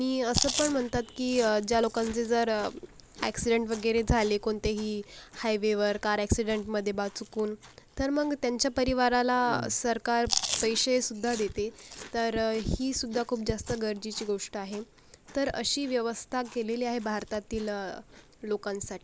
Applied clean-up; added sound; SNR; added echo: none; Chewing, mastication; 12 dB; none.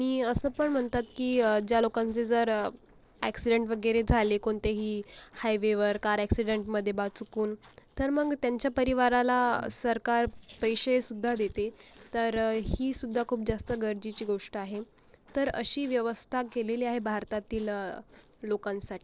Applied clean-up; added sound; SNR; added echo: neural separator model SepFormer DNS4.